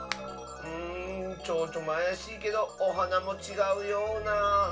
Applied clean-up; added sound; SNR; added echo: none; Finger snapping; 14 dB; reverberation time 0.2 s.